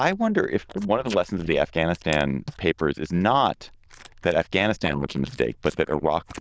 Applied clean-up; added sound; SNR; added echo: neural diffusion model UNIVERSE++.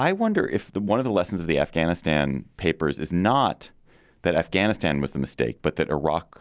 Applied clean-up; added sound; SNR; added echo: none; none; none; none.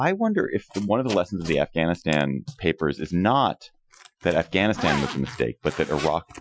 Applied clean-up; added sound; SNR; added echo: classical method Wiener filter.